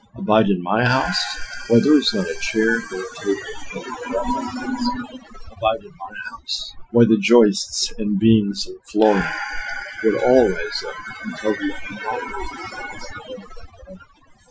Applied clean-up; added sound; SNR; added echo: classical method Wiener filter.